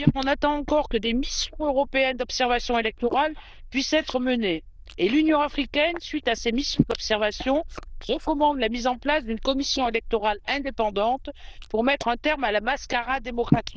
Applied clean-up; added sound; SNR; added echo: neural diffusion model UNIVERSE++.